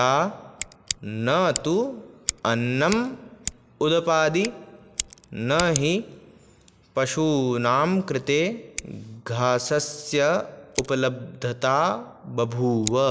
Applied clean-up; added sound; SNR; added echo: none; Scissors; 14 dB; none.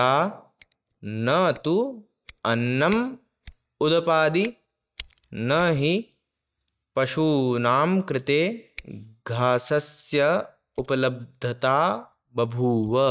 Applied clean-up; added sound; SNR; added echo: neural mask model DeepFilterNet 3.